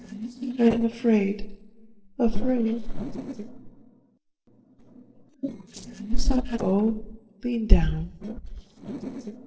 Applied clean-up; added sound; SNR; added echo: neural separator model SepFormer DNS4.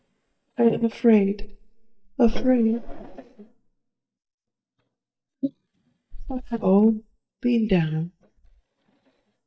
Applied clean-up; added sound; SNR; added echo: neural mask model DeepFilterNet 3.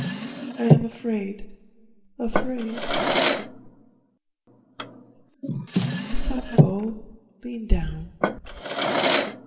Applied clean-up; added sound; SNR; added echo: none; Drawer open or close; -4 dB; reverberation time 1.6 s.